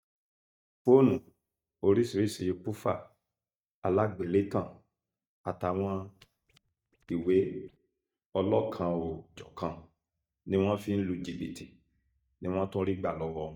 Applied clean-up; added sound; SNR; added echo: neural mask model DeepFilterNet 3.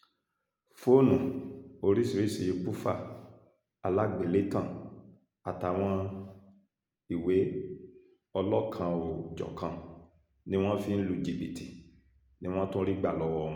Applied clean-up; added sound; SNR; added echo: none; none; none; none.